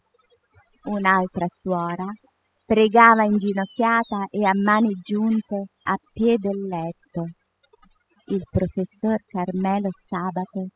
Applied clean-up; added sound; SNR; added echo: classical method spectral subtraction.